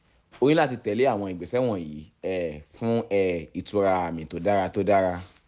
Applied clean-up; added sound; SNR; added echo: none; none; none; none.